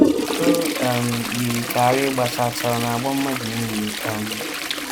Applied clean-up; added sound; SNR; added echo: none; Toilet flush; 1 dB; none.